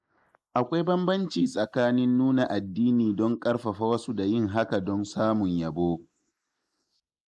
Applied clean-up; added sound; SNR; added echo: neural mask model Resemble Enhance denoiser.